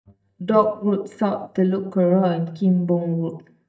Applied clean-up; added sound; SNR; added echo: neural mask model DeepFilterNet 3.